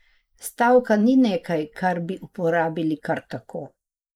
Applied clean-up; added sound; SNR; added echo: neural mask model Resemble Enhance denoiser.